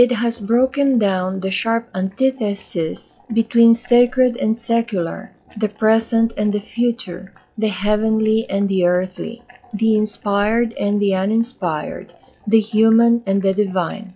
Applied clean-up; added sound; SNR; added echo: classical method log-MMSE.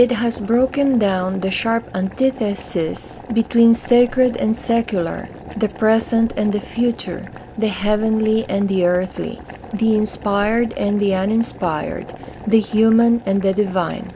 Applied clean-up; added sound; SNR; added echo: none; Boiling; 17 dB; none.